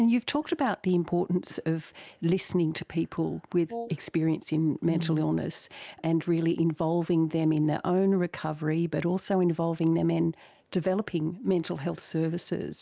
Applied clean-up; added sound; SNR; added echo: neural mask model Resemble Enhance denoiser.